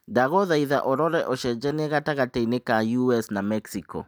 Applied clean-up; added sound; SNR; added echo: none; none; none; none.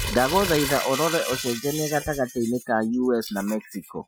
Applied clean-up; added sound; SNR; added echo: classical method Wiener filter.